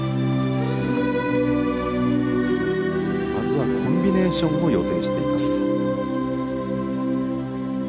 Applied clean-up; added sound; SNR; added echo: none; none; none; none.